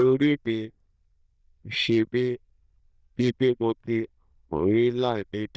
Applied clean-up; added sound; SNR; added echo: neural diffusion model UNIVERSE++.